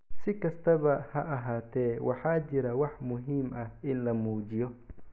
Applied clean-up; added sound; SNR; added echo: none; none; none; none.